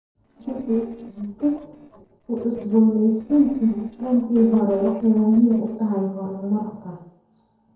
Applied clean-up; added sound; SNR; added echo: neural separator model SepFormer DNS4.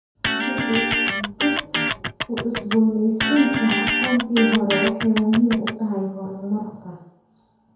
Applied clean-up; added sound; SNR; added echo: none; Electric guitar; 2 dB; reverberation time 0.9 s.